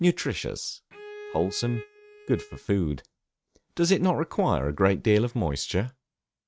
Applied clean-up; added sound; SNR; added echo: neural mask model RNNoise.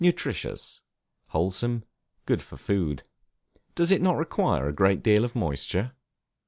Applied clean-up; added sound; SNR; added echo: none; none; none; none.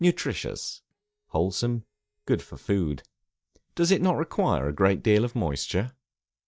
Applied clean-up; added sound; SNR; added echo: neural mask model DeepFilterNet 3.